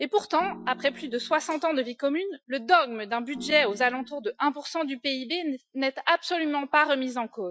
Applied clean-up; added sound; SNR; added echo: classical method Wiener filter.